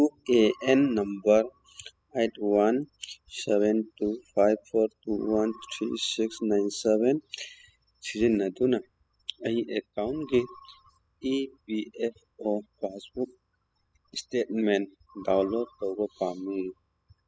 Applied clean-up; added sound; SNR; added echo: classical method spectral subtraction.